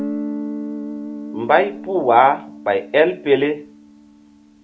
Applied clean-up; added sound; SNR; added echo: none; Guitar; 11 dB; none.